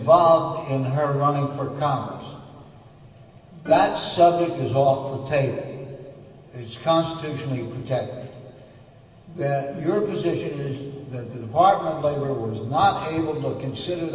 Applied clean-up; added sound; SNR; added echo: none; Plucked string instrument; 15 dB; reverberation time 2.1 s.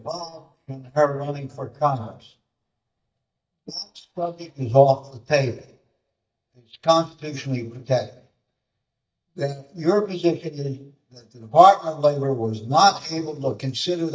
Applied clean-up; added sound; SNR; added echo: neural mask model DeepFilterNet 3.